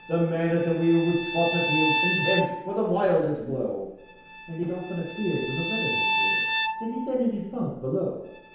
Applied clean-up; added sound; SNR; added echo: none; Bowed string instrument; 4 dB; reverberation time 0.9 s.